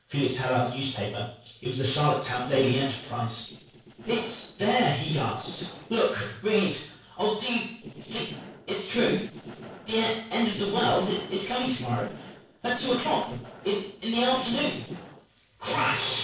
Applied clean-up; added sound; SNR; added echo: neural separator model SepFormer DNS4.